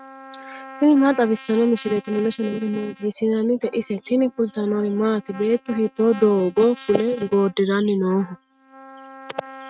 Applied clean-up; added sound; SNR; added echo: neural mask model RNNoise.